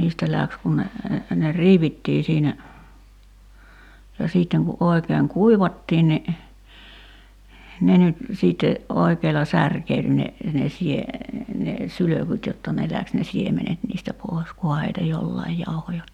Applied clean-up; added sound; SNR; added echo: none; none; none; none.